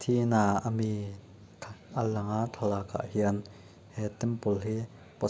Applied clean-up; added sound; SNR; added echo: none; none; none; none.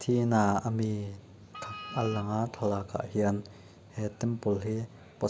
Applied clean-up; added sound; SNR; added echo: none; Wind instrument, woodwind instrument; 14 dB; none.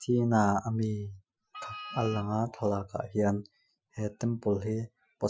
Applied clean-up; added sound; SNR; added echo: classical method Wiener filter.